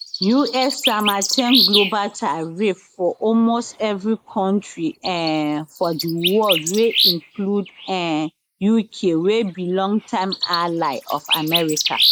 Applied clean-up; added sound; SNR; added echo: neural mask model Resemble Enhance denoiser.